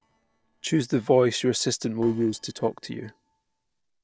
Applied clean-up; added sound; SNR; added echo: neural separator model SepFormer DNS4.